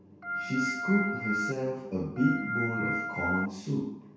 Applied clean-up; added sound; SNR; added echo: none; Organ; 1 dB; reverberation time 0.6 s.